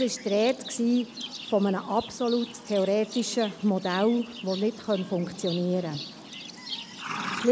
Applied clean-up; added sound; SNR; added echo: none; Livestock, farm animals, working animals; 12 dB; none.